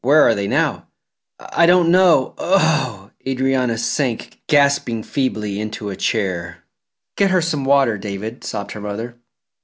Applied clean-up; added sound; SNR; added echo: none; none; none; none.